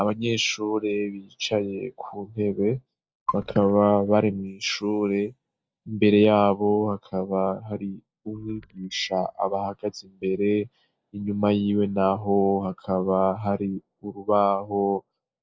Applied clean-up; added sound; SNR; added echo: neural mask model DeepFilterNet 3.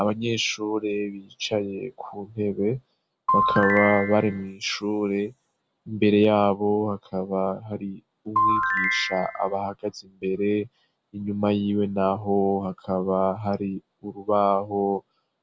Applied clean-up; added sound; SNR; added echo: none; Ringtone / Chime; -1 dB; none.